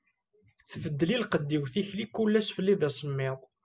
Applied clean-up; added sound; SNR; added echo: none; none; none; none.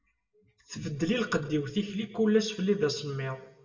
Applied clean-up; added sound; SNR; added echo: none; none; none; reverberation time 0.7 s.